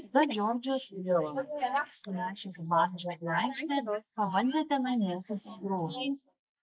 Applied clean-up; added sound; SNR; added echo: neural mask model Resemble Enhance denoiser.